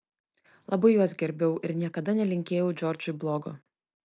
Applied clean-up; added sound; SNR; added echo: none; none; none; none.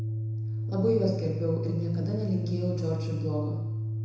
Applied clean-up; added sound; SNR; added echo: none; Organ; 0 dB; reverberation time 1.0 s.